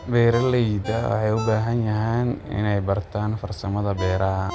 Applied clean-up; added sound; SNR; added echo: none; Ringtone; 17 dB; none.